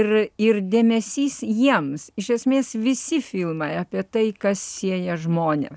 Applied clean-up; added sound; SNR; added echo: none; none; none; none.